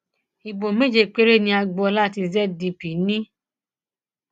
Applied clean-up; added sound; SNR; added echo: none; none; none; none.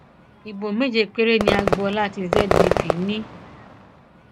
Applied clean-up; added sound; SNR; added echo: none; Fireworks; 0 dB; none.